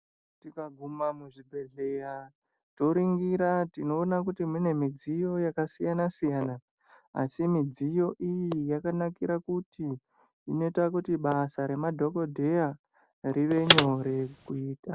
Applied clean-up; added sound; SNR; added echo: none; Computer keyboard; -2 dB; none.